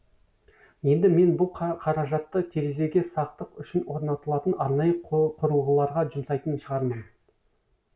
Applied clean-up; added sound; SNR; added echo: none; none; none; none.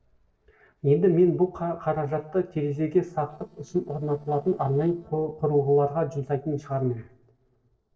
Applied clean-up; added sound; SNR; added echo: neural separator model SepFormer DNS4.